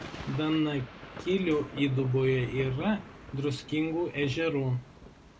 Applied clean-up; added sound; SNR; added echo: none; Thunder / Rain; 15 dB; none.